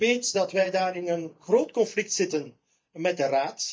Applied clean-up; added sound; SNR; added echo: neural mask model DeepFilterNet 3.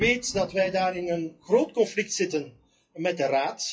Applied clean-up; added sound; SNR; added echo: classical method WPE with log-MMSE.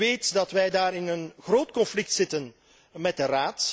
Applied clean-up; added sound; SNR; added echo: none; none; none; none.